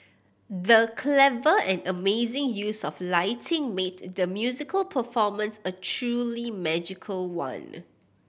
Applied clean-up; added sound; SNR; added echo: none; none; none; none.